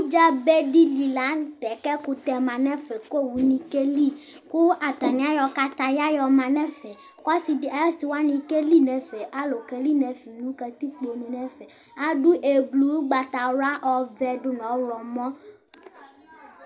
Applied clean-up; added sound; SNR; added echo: none; none; none; none.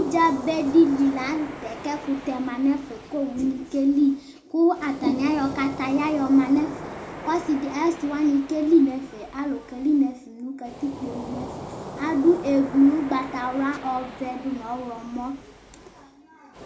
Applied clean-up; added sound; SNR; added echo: none; Waves, surf; 15 dB; reverberation time 0.3 s.